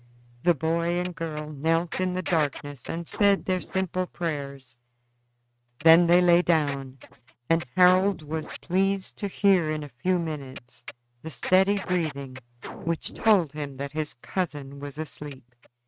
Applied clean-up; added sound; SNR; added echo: neural mask model RNNoise.